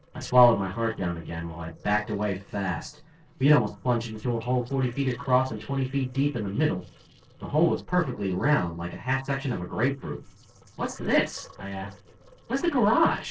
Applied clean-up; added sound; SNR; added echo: neural separator model SepFormer DNS4.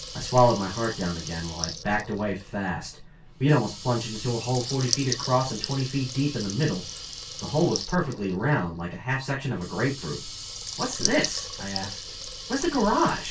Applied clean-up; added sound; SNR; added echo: none; Water tap, faucet / Liquid; 10 dB; reverberation time 0.2 s.